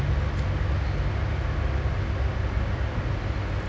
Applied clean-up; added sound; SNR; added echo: none; none; none; none.